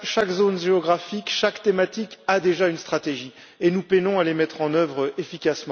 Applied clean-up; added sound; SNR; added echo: none; none; none; none.